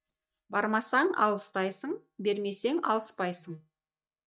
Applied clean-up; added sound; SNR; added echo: neural mask model DeepFilterNet 3.